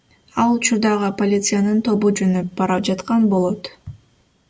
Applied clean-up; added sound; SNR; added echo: none; none; none; none.